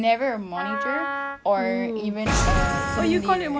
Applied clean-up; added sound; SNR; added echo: none; Boom + Wind instrument, woodwind instrument; 2 dB; none.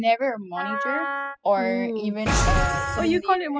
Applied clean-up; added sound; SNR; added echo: classical method spectral subtraction.